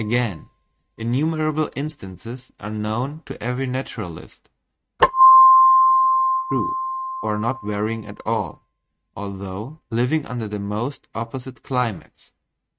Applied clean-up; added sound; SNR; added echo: neural mask model RNNoise.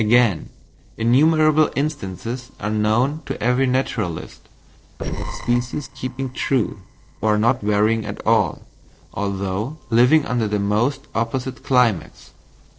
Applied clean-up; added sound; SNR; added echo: neural separator model SepFormer DNS4.